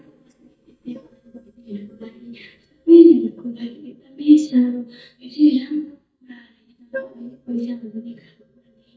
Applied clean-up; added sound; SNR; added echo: neural mask model DeepFilterNet 3.